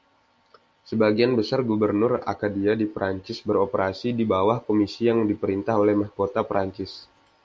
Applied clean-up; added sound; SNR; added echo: none; none; none; none.